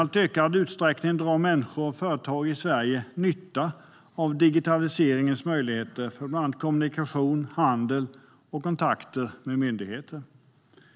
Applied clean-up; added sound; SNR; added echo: none; none; none; none.